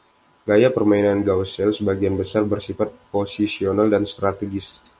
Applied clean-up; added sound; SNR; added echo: none; none; none; none.